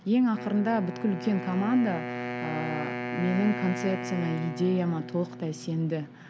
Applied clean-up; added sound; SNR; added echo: none; Wind instrument, woodwind instrument; 8 dB; none.